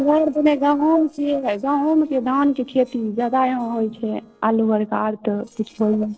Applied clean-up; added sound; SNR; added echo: neural separator model SepFormer DNS4.